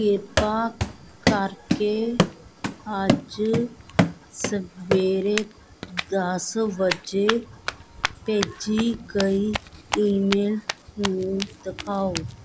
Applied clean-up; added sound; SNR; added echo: none; Run; 3 dB; none.